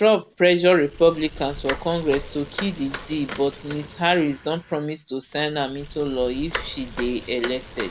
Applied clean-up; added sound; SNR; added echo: none; Bicycle; 13 dB; none.